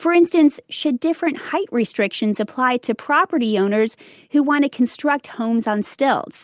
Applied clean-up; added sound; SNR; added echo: none; none; none; none.